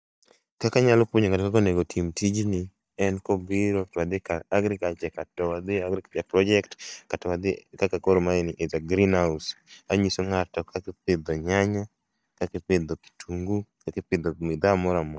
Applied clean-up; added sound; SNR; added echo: neural mask model DeepFilterNet 3.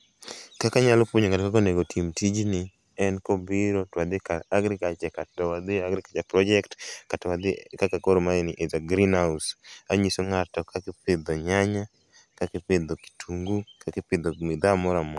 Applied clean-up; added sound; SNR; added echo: none; none; none; none.